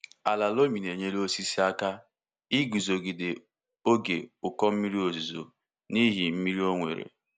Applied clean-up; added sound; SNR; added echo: none; none; none; none.